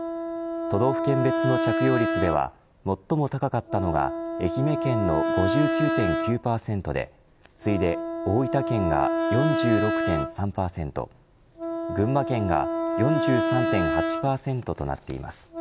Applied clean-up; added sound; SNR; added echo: none; Wind instrument, woodwind instrument; 1 dB; none.